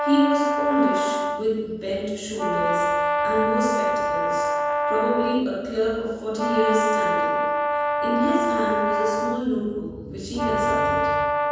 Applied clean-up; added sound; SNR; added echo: none; Brass instrument; -2 dB; reverberation time 1.2 s.